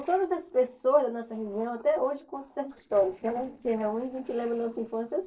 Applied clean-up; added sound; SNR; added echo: neural separator model SepFormer DNS4.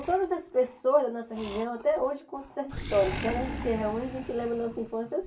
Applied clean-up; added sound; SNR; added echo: none; Animal; 11 dB; reverberation time 0.2 s.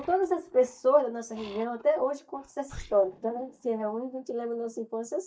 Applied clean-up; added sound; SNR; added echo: neural mask model DeepFilterNet 3.